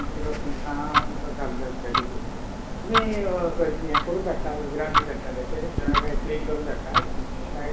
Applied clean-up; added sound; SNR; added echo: none; Tick-tock; -4 dB; reverberation time 0.8 s.